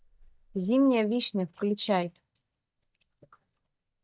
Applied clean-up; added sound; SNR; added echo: neural mask model DeepFilterNet 3.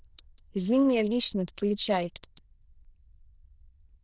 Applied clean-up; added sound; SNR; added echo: neural diffusion model UNIVERSE++.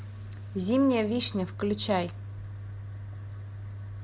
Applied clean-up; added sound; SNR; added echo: none; none; none; none.